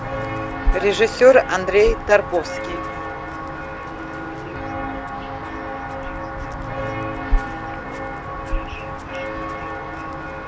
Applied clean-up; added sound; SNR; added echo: none; Walk, footsteps; 3 dB; none.